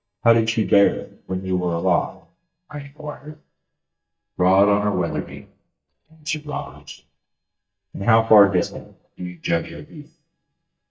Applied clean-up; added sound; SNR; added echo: neural mask model DeepFilterNet 3.